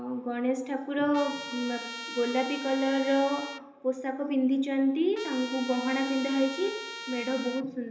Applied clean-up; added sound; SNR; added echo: none; Trumpet; 11 dB; reverberation time 0.8 s.